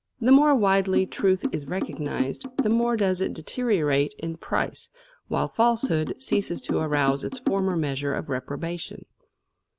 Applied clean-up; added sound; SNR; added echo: none; Drum; 6 dB; none.